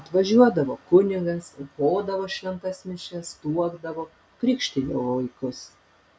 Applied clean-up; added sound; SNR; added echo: none; none; none; none.